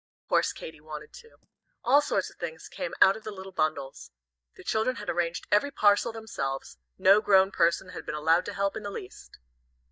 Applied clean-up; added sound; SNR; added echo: neural mask model DeepFilterNet 3.